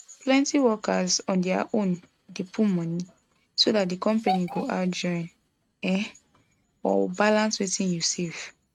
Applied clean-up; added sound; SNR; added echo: neural mask model RNNoise.